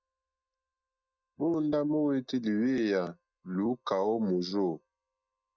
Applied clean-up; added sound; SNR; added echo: neural mask model DeepFilterNet 3.